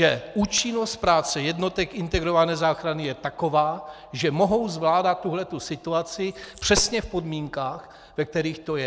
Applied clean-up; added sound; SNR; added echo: none; Coin (dropping); 13 dB; none.